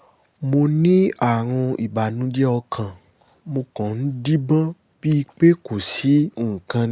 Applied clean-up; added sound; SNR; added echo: none; none; none; none.